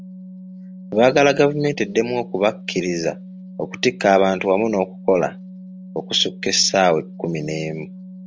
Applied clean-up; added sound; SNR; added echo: none; Organ; 16 dB; none.